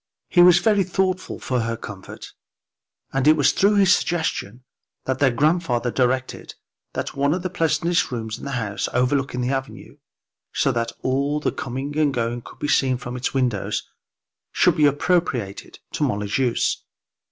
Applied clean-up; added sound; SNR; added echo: none; none; none; none.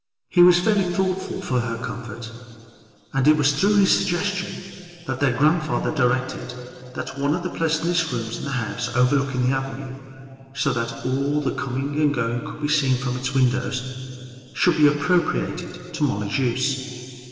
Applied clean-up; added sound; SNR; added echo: none; none; none; reverberation time 2.8 s.